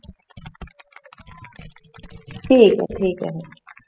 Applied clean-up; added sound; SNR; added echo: classical method spectral subtraction.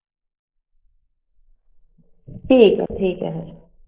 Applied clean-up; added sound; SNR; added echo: neural mask model Resemble Enhance denoiser.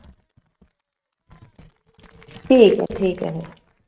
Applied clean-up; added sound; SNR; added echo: neural mask model RNNoise.